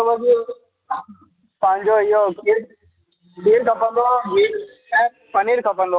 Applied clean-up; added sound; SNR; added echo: none; none; none; none.